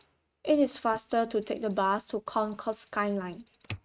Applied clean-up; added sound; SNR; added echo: neural mask model RNNoise.